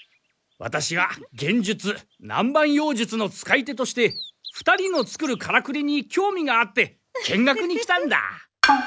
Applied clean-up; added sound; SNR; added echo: none; none; none; none.